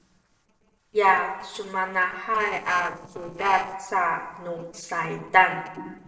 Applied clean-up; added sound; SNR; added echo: neural separator model SepFormer DNS4.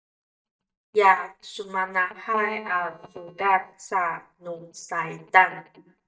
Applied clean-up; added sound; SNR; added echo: neural mask model DeepFilterNet 3.